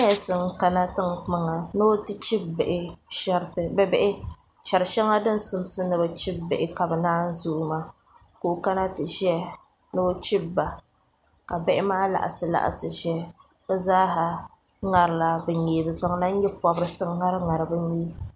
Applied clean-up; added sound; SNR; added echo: none; none; none; none.